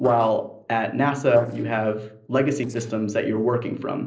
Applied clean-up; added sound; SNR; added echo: neural separator model SepFormer DNS4.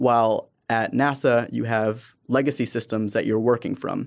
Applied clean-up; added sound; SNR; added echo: none; none; none; none.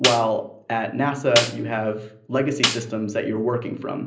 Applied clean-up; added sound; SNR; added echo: none; Snare drum; 5 dB; reverberation time 0.5 s.